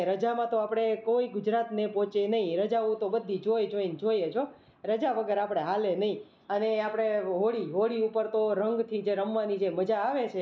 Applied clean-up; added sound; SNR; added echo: none; none; none; none.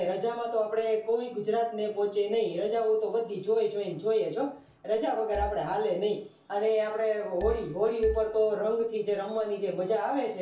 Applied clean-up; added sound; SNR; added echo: none; Marimba, xylophone; 11 dB; reverberation time 0.3 s.